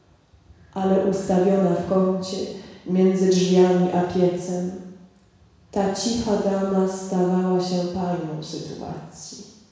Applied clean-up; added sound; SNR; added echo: none; none; none; reverberation time 1.1 s.